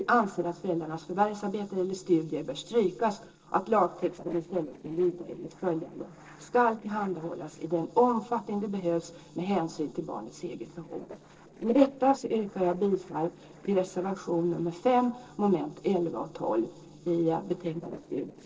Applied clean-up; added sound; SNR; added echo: neural separator model SepFormer DNS4.